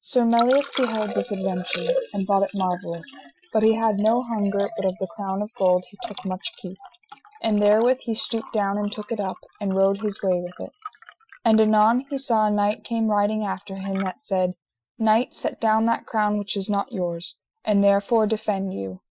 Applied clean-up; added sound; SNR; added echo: classical method Wiener filter.